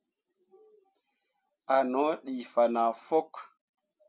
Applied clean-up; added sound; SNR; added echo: none; none; none; none.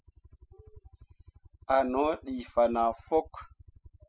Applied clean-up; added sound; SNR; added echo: classical method spectral subtraction.